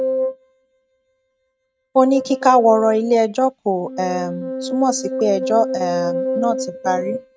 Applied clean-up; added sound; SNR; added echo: neural mask model RNNoise.